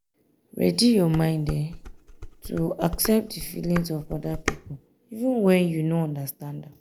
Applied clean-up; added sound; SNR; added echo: none; Dishes, pots, and pans; 11 dB; none.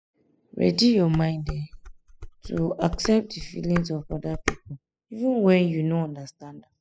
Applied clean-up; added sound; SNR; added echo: classical method spectral subtraction.